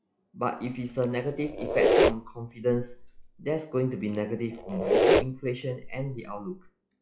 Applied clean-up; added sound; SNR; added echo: classical method log-MMSE.